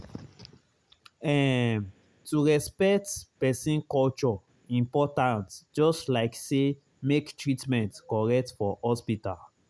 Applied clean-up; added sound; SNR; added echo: none; none; none; none.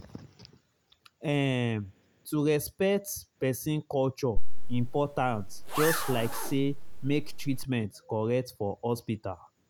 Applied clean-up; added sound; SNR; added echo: none; Zipper (clothing); -5 dB; none.